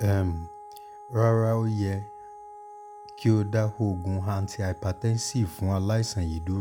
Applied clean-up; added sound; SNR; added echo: none; Wind instrument, woodwind instrument; 18 dB; none.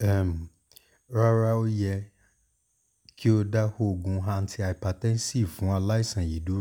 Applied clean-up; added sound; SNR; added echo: none; none; none; none.